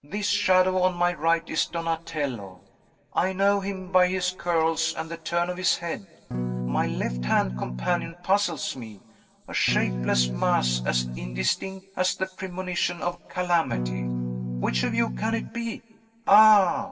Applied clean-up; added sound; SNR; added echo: none; Electric guitar / Strum; 3 dB; reverberation time 1.8 s.